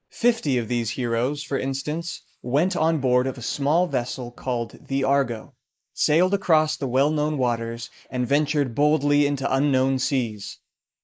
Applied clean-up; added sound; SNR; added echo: neural mask model Resemble Enhance denoiser.